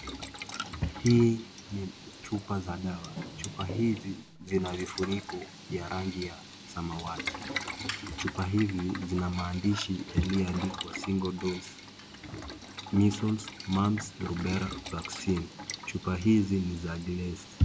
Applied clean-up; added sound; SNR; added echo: none; Boiling; 11 dB; none.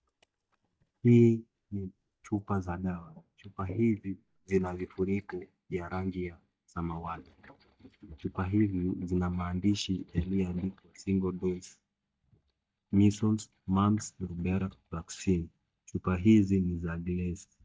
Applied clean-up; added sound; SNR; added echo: neural mask model DeepFilterNet 3.